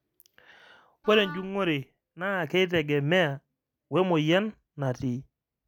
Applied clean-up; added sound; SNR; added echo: none; Wind instrument, woodwind instrument; 15 dB; none.